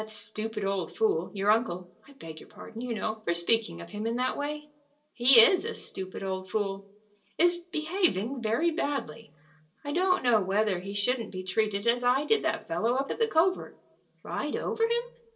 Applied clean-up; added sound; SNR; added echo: none; none; none; reverberation time 0.2 s.